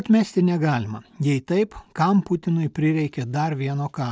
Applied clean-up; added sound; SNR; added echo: none; none; none; none.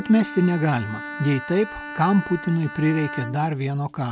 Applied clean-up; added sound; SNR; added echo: none; Bowed string instrument; 13 dB; none.